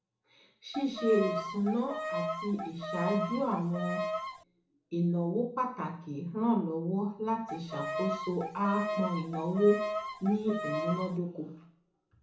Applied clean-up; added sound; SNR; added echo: none; Bowed string instrument; 4 dB; reverberation time 0.7 s.